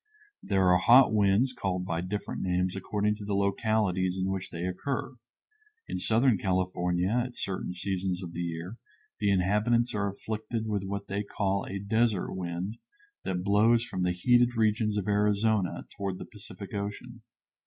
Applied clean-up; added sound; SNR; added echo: none; none; none; none.